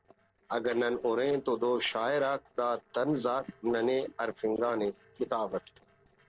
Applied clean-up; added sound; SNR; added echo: neural separator model SepFormer DNS4.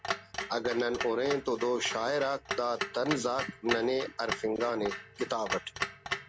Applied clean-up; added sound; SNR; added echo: none; Clock; 7 dB; none.